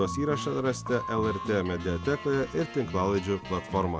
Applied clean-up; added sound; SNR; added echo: none; Piano; 13 dB; none.